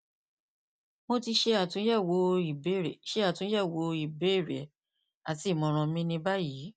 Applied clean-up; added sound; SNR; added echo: none; none; none; none.